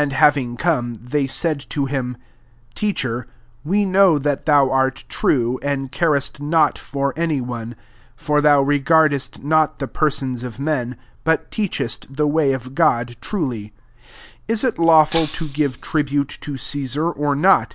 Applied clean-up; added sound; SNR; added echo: none; Shatter; 15 dB; none.